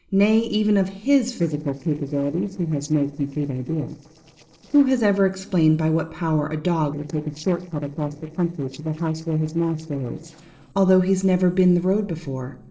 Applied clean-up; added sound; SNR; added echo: neural separator model SepFormer DNS4.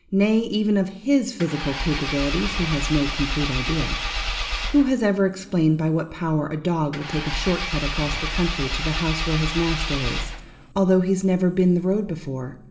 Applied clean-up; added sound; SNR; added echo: none; Engine / Car; 4 dB; reverberation time 2.8 s.